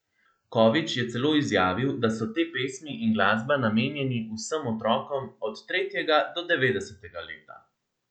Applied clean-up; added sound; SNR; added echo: none; none; none; none.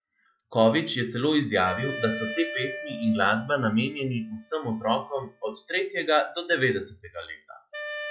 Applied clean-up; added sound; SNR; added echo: classical method log-MMSE.